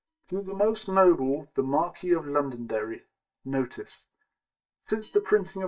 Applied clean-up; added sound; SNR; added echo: neural mask model DeepFilterNet 3.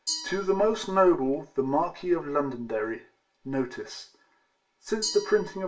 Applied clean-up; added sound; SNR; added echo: none; Glass; 14 dB; reverberation time 0.1 s.